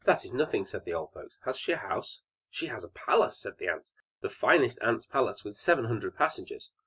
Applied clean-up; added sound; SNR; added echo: none; none; none; none.